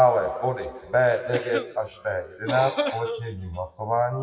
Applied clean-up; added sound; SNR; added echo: classical method WPE with log-MMSE.